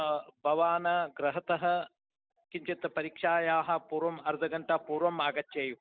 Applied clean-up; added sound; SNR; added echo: none; none; none; none.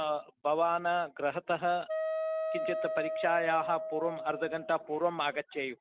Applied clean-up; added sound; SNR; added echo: none; Wind instrument, woodwind instrument; 4 dB; none.